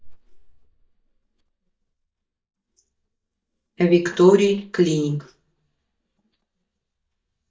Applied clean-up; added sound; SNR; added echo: neural mask model DeepFilterNet 3.